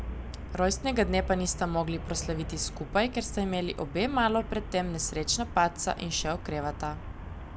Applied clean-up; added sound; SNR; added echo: none; Traffic noise, roadway noise; 8 dB; none.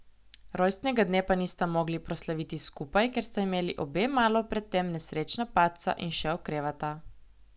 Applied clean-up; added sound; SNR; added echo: none; none; none; none.